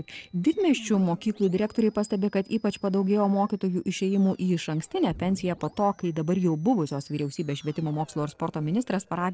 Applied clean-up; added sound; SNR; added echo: neural separator model SepFormer DNS4.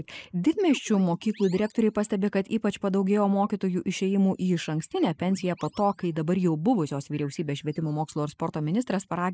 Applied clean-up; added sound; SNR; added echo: neural mask model Resemble Enhance denoiser.